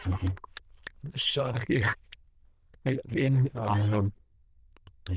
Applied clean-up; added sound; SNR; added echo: neural diffusion model UNIVERSE++.